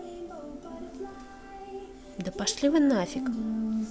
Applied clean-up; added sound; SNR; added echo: none; none; none; none.